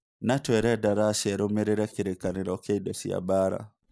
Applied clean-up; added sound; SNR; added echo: neural mask model DeepFilterNet 3.